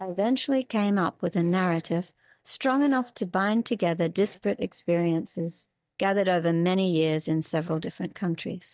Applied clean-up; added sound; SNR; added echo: neural mask model DeepFilterNet 3.